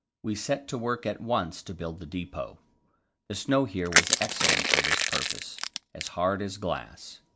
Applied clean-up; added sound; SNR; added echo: none; Crushing; -5 dB; none.